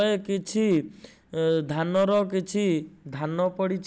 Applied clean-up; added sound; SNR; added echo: none; none; none; none.